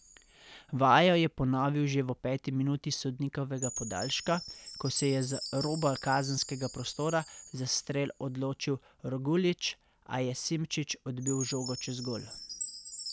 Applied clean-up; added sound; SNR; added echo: none; Chime; 13 dB; none.